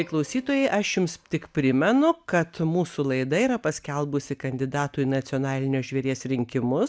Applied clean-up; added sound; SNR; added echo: none; none; none; none.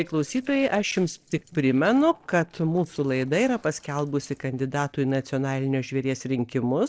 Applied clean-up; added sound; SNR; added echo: neural separator model SepFormer DNS4.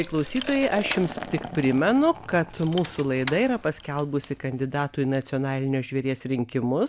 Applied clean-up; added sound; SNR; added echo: none; Rattle / Keys jangling + Liquid; 13 dB; none.